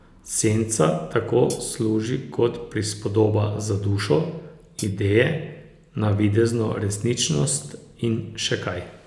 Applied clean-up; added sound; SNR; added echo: none; Hi-hat; 11 dB; none.